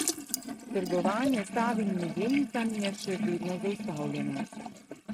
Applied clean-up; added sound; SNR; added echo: neural mask model RNNoise.